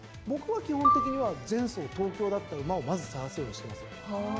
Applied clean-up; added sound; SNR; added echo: none; Marimba, xylophone; 0 dB; none.